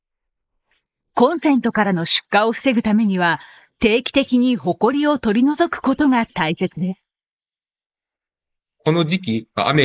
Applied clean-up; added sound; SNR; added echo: neural mask model Resemble Enhance denoiser.